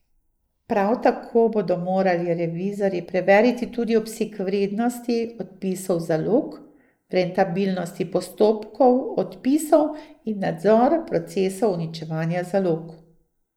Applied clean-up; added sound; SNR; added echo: neural mask model Resemble Enhance denoiser.